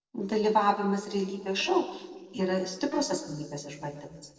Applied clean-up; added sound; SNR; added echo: neural separator model SepFormer DNS4.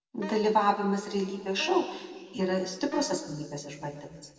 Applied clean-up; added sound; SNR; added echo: none; Wind instrument, woodwind instrument; 15 dB; reverberation time 1.9 s.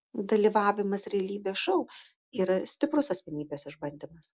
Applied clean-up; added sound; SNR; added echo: none; none; none; none.